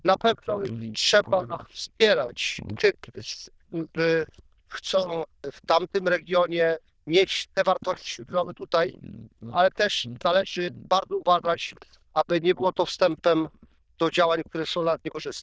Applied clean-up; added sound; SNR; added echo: neural diffusion model UNIVERSE++.